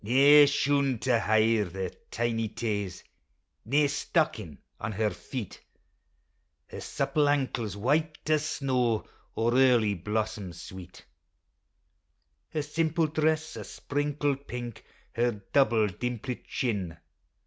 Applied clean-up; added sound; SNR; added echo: none; none; none; none.